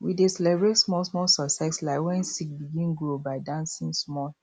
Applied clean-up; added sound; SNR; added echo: none; none; none; none.